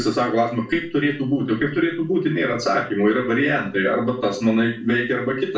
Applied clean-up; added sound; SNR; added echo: none; none; none; reverberation time 0.4 s.